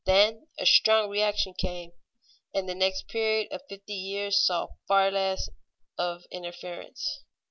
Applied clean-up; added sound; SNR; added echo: none; none; none; none.